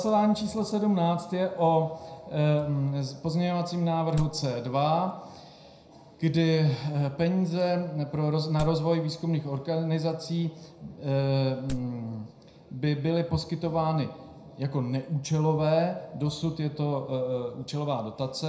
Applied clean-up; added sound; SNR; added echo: none; Wood; 13 dB; reverberation time 0.4 s.